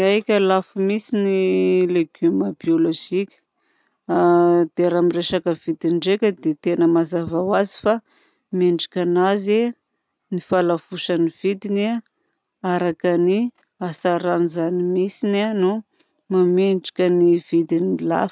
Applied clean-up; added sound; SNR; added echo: none; none; none; none.